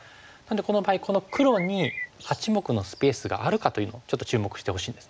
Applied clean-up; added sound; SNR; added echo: none; Bird; 14 dB; none.